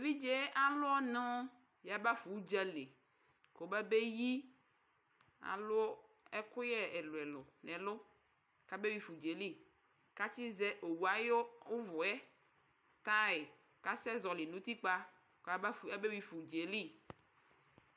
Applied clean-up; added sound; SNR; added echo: none; none; none; none.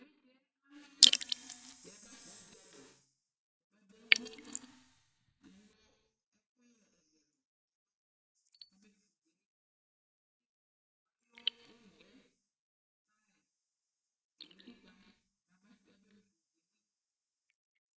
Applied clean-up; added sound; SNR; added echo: neural mask model DeepFilterNet 3.